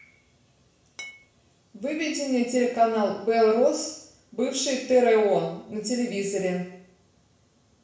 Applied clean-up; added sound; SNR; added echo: none; Glass; 16 dB; reverberation time 0.7 s.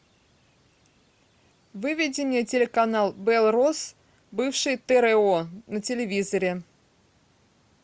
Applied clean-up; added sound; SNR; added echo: none; none; none; none.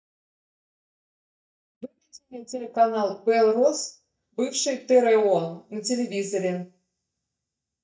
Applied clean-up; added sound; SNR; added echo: neural mask model DeepFilterNet 3.